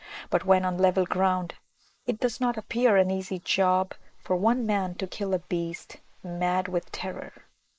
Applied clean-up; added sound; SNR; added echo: neural mask model Resemble Enhance denoiser.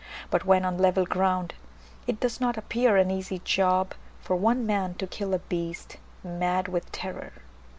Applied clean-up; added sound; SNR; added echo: none; none; none; none.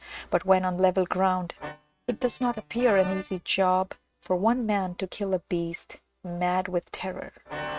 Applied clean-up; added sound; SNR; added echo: neural mask model RNNoise.